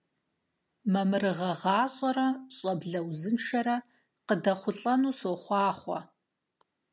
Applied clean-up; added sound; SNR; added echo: none; none; none; none.